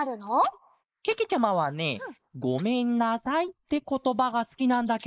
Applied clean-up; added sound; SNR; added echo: neural mask model Resemble Enhance denoiser.